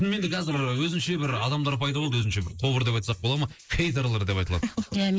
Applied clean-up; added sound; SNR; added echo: neural mask model Resemble Enhance denoiser.